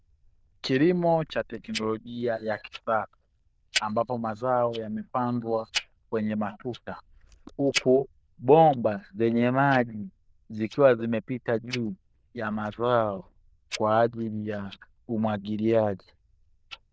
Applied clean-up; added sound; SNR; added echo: neural diffusion model UNIVERSE++.